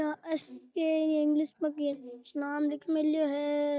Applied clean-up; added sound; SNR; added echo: neural mask model DeepFilterNet 3.